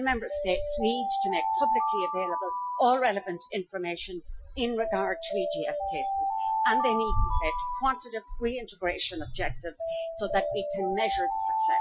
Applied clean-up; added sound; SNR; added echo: classical method Wiener filter.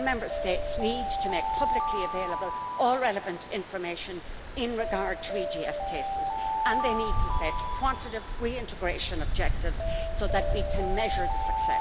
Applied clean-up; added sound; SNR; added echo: none; Alarm + Stream; -3 dB; none.